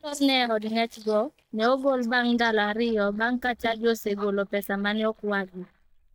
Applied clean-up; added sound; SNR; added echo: neural mask model DeepFilterNet 3.